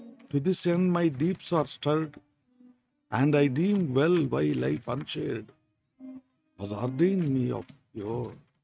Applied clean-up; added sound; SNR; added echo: neural mask model RNNoise.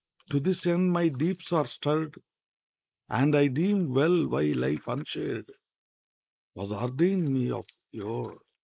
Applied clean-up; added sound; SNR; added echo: neural mask model Resemble Enhance denoiser.